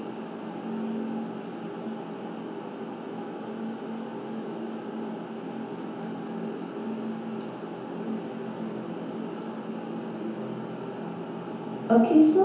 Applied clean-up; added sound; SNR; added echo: none; none; none; reverberation time 1.0 s.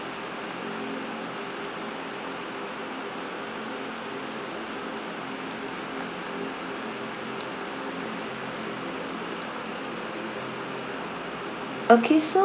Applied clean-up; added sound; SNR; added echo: none; none; none; none.